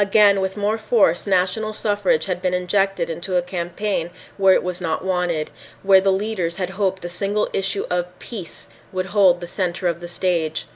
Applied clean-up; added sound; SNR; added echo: none; none; none; none.